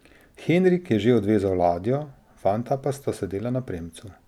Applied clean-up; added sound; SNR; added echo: none; none; none; none.